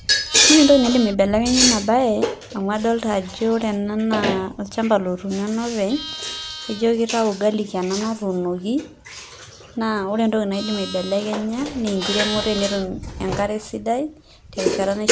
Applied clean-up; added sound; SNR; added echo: none; Livestock, farm animals, working animals; 15 dB; none.